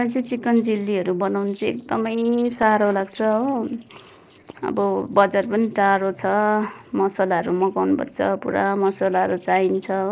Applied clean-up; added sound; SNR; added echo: neural separator model SepFormer DNS4.